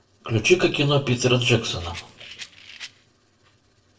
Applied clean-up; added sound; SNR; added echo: neural separator model SepFormer DNS4.